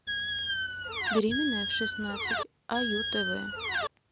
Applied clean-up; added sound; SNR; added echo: none; Squeak; -3 dB; none.